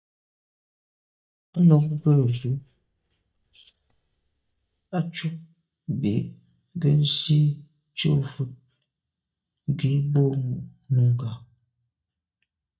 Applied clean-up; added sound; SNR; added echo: neural mask model DeepFilterNet 3.